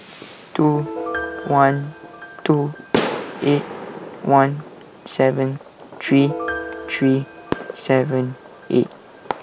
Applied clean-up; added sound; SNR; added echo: none; Piano + Fireworks; 9 dB; none.